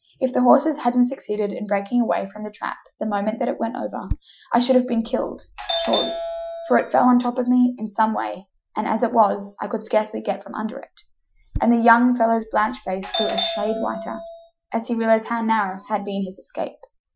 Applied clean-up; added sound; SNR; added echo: classical method Wiener filter.